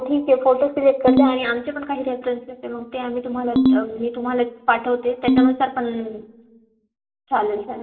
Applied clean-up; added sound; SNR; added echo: none; Ringtone; -2 dB; reverberation time 0.7 s.